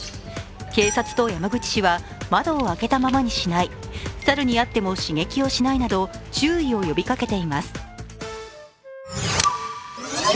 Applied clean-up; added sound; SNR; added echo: none; Wind instrument, woodwind instrument; 20 dB; none.